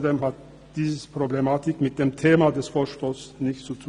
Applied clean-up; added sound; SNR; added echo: none; none; none; none.